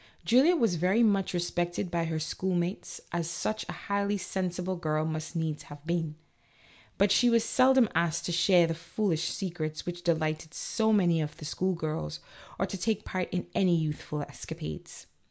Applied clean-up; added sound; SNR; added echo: none; none; none; none.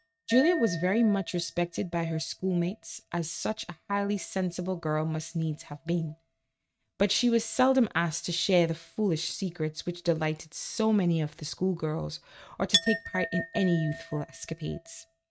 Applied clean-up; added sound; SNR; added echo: neural mask model RNNoise.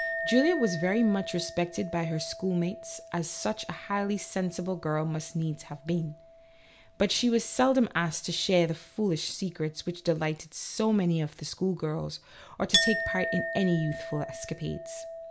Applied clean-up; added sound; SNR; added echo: none; Chink, clink; 8 dB; none.